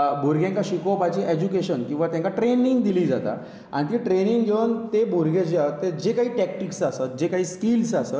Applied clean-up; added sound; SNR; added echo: none; none; none; none.